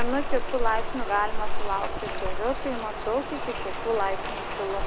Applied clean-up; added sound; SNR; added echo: none; Rain; -3 dB; none.